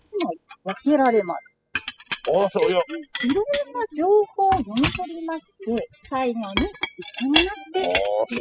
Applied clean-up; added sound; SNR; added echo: classical method spectral subtraction.